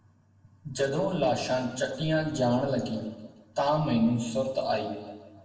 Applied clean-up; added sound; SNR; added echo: none; none; none; reverberation time 1.1 s.